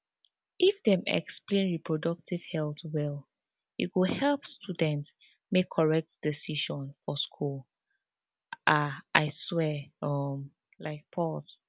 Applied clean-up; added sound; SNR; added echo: none; none; none; none.